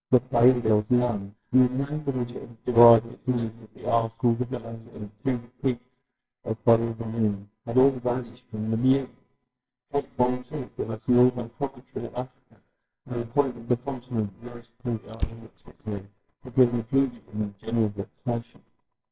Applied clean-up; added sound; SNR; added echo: neural separator model SepFormer WHAMR!.